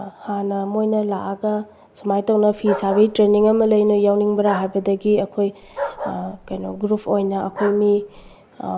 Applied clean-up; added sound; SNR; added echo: none; Bark; 13 dB; none.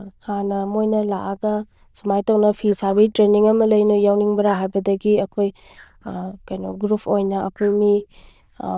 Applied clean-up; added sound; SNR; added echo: neural diffusion model UNIVERSE++.